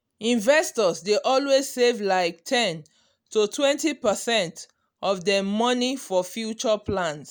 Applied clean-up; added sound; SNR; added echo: none; none; none; none.